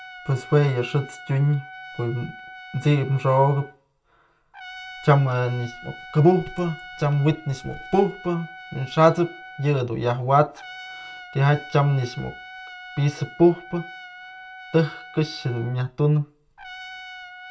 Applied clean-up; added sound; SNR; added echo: none; Trumpet; 18 dB; reverberation time 0.2 s.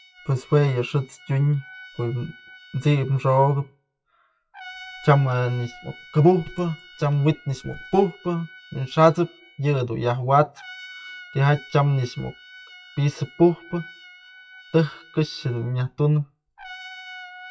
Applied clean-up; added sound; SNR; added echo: classical method WPE with log-MMSE.